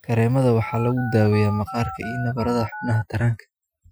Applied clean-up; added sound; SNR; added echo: classical method Wiener filter.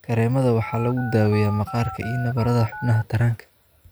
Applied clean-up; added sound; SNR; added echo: none; Telephone; 13 dB; none.